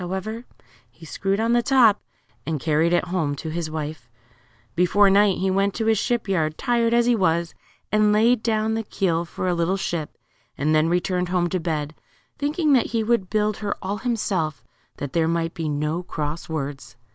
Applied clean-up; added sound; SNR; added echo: none; none; none; none.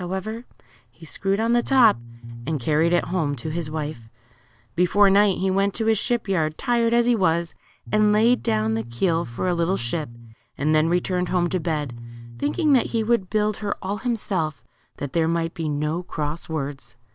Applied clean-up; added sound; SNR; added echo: none; Bass guitar; 12 dB; none.